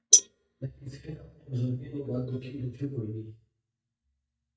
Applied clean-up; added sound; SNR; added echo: neural mask model DeepFilterNet 3.